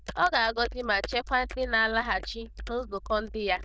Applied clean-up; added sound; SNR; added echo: neural diffusion model UNIVERSE++.